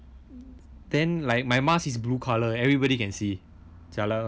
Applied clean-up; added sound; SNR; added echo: none; none; none; none.